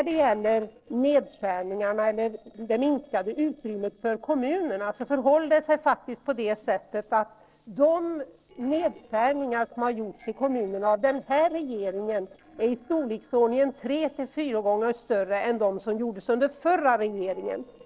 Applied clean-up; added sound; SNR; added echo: neural separator model SepFormer DNS4.